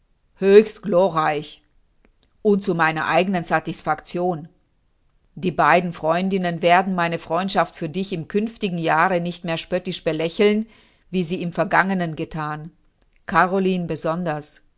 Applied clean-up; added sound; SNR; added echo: none; none; none; none.